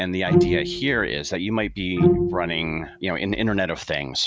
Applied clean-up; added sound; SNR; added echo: none; Bowed string instrument; -1 dB; none.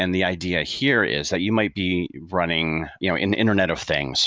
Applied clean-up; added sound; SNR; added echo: none; none; none; none.